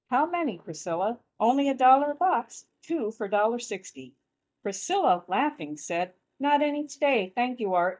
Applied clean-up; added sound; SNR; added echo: neural mask model DeepFilterNet 3.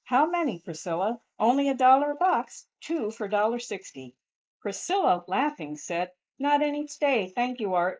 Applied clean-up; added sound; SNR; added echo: neural mask model Resemble Enhance denoiser.